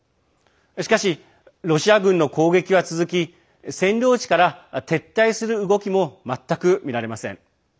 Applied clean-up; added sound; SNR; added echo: none; none; none; none.